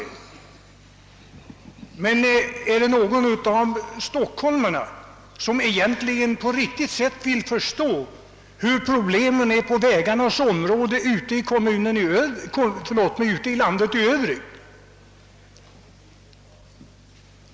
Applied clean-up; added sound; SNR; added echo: none; none; none; none.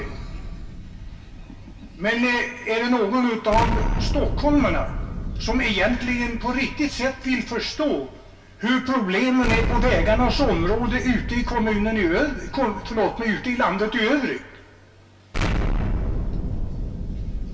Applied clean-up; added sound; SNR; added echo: none; Explosion; 4 dB; reverberation time 0.2 s.